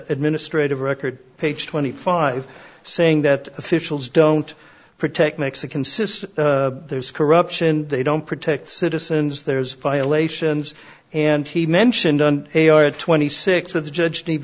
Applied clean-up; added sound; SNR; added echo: none; none; none; none.